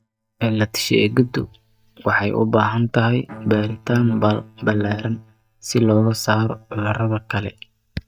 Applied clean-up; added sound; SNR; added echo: neural mask model DeepFilterNet 3.